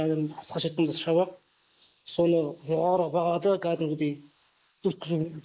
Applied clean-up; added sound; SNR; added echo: neural mask model Resemble Enhance denoiser.